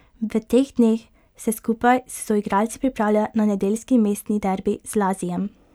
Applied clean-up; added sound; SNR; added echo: none; none; none; none.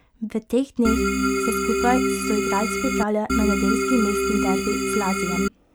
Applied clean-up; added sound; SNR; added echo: none; Organ; -3 dB; none.